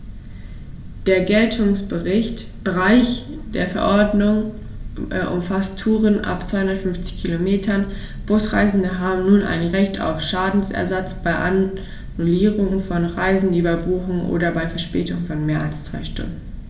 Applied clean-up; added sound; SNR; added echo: none; none; none; reverberation time 0.5 s.